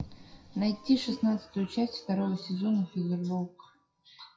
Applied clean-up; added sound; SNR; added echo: classical method WPE with log-MMSE.